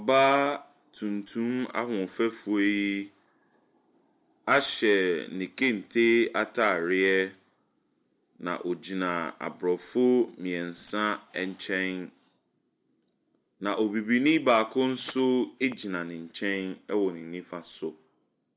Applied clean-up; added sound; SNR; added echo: none; none; none; none.